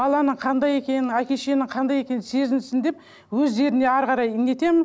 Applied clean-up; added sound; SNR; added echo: none; none; none; none.